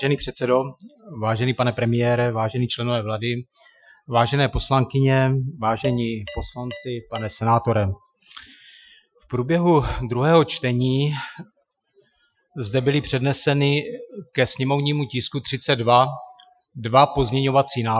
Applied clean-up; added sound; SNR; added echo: classical method Wiener filter.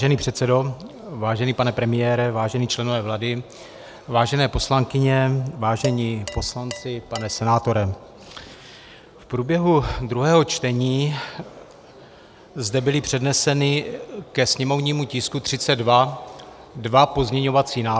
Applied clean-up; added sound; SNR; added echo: none; Dishes, pots, and pans; 16 dB; none.